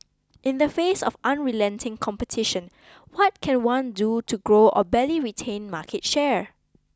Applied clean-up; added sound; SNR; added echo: none; none; none; none.